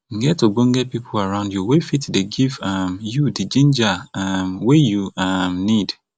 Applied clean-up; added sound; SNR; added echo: none; none; none; none.